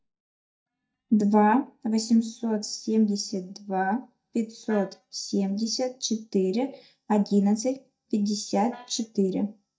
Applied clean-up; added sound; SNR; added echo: neural mask model DeepFilterNet 3.